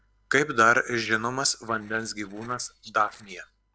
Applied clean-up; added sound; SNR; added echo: neural separator model SepFormer DNS4.